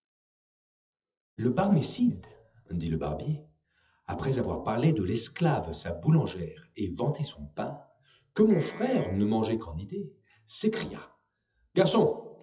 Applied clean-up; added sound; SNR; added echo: classical method WPE with log-MMSE.